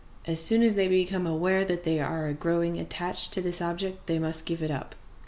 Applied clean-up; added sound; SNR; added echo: none; none; none; none.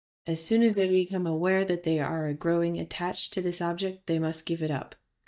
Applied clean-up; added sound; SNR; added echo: neural mask model DeepFilterNet 3.